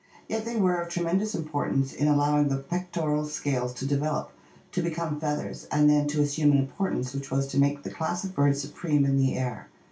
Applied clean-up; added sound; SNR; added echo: none; none; none; reverberation time 0.2 s.